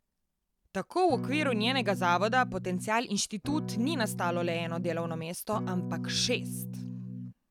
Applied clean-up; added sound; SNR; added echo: none; Electric guitar / Strum; 5 dB; none.